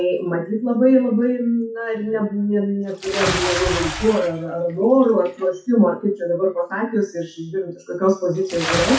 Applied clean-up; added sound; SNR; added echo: classical method WPE with log-MMSE.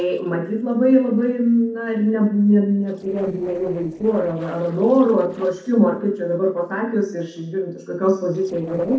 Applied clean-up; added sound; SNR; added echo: neural separator model SepFormer DNS4.